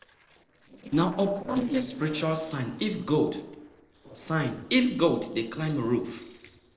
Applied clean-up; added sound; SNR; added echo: neural separator model SepFormer DNS4.